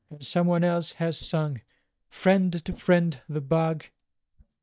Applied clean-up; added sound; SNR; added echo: neural mask model DeepFilterNet 3.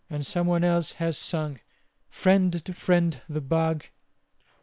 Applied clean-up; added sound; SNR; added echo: neural separator model SepFormer WHAM!.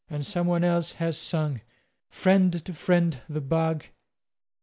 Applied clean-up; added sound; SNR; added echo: none; none; none; none.